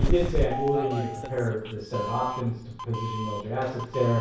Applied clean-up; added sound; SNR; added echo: none; Doorbell; 2 dB; reverberation time 0.6 s.